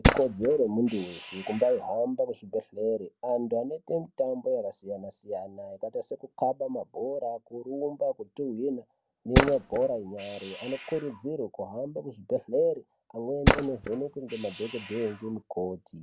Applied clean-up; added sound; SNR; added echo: none; Tools; -1 dB; none.